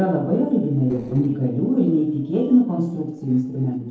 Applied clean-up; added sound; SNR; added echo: neural separator model SepFormer DNS4.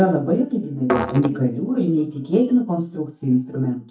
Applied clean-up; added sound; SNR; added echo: neural mask model DeepFilterNet 3.